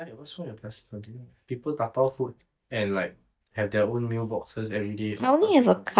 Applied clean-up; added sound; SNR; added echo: neural mask model DeepFilterNet 3.